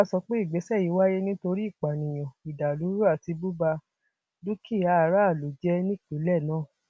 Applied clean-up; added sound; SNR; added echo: none; none; none; none.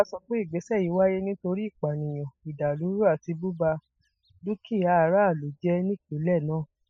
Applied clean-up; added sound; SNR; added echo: classical method spectral subtraction.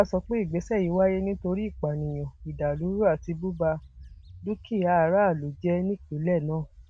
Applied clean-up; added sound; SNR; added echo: none; Bird; 18 dB; none.